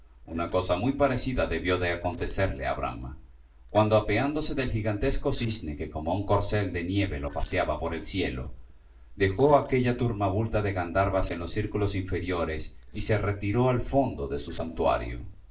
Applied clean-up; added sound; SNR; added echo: neural separator model SepFormer DNS4.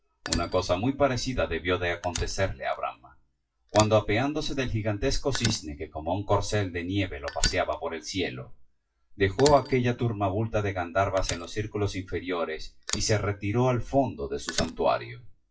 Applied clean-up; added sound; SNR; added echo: classical method WPE with log-MMSE.